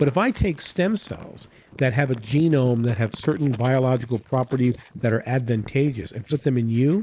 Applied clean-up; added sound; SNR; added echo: neural mask model Resemble Enhance denoiser.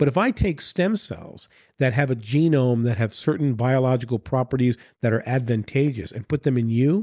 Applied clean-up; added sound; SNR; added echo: none; none; none; none.